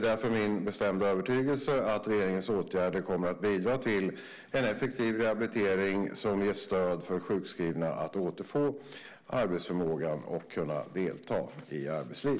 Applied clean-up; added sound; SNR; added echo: none; none; none; none.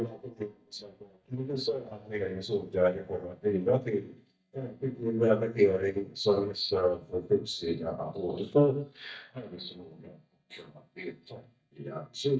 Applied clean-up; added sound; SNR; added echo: neural mask model DeepFilterNet 3.